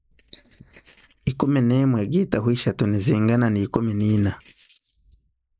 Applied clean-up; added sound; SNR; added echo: neural mask model Resemble Enhance denoiser.